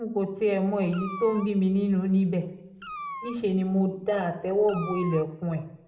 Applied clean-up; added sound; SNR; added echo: none; Meow; 15 dB; reverberation time 0.8 s.